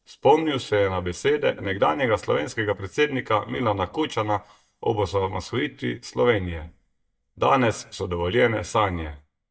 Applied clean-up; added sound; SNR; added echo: neural mask model DeepFilterNet 3.